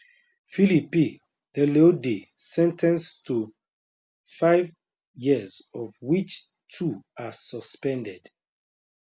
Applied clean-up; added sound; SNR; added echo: none; none; none; none.